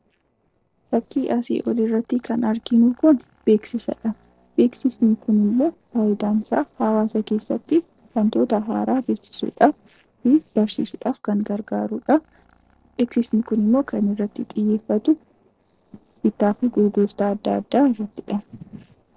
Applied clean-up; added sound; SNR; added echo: neural separator model SepFormer DNS4.